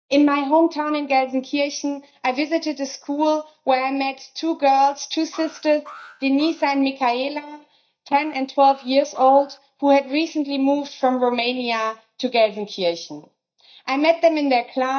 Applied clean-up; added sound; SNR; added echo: neural mask model DeepFilterNet 3.